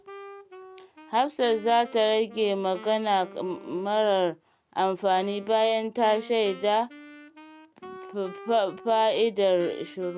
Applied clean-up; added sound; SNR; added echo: none; Wind instrument, woodwind instrument; 20 dB; none.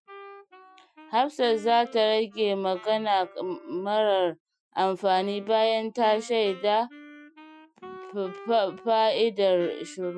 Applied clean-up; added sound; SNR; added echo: classical method Wiener filter.